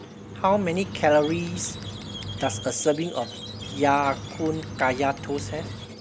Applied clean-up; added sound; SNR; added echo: none; Squeak + Bird; 10 dB; none.